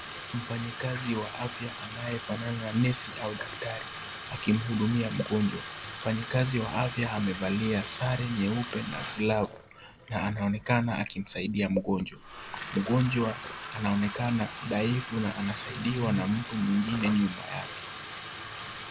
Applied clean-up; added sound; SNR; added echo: none; Bathtub (filling or washing); 9 dB; none.